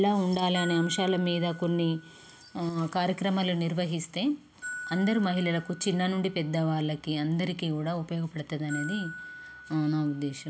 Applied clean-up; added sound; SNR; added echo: none; Glockenspiel; 16 dB; none.